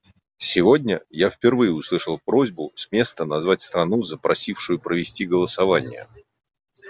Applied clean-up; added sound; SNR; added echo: none; none; none; none.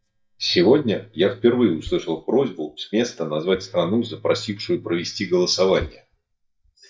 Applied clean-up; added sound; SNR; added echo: neural mask model DeepFilterNet 3.